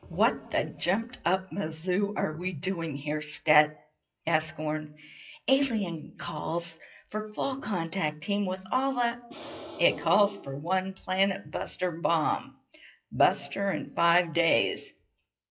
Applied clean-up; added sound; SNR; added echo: classical method WPE with log-MMSE.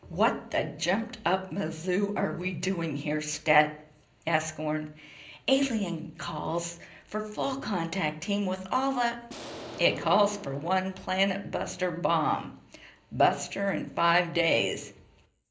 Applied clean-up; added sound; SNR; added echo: none; Explosion; 14 dB; reverberation time 0.5 s.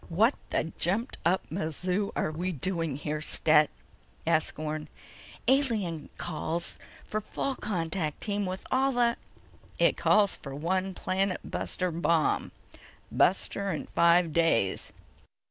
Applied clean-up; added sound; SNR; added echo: none; none; none; none.